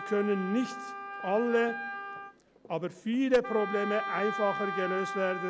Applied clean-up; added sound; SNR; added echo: none; Wind instrument, woodwind instrument; 7 dB; none.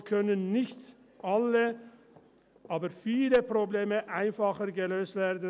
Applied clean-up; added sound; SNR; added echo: none; none; none; none.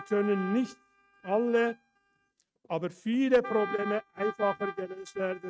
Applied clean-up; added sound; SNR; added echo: neural mask model RNNoise.